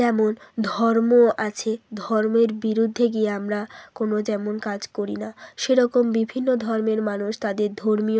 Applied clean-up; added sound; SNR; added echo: none; none; none; none.